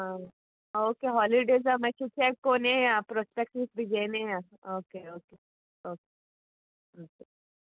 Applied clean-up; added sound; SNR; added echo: none; none; none; none.